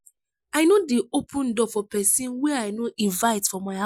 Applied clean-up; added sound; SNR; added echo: none; none; none; none.